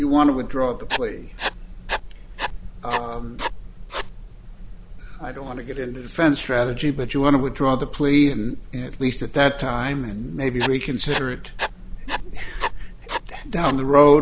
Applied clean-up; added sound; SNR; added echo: none; Writing; 9 dB; none.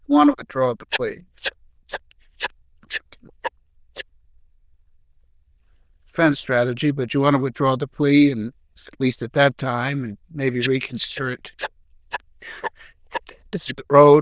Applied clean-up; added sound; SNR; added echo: neural diffusion model UNIVERSE++.